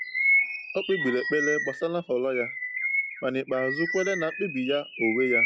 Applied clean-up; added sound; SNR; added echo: classical method log-MMSE.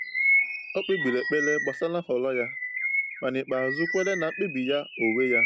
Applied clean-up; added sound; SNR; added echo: none; Bird vocalization, bird call, bird song; 1 dB; none.